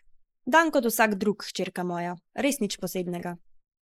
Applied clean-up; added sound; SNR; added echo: neural mask model Resemble Enhance denoiser.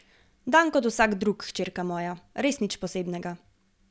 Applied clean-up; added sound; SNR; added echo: none; none; none; none.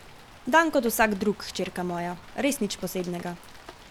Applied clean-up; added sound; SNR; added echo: none; Rain; 19 dB; none.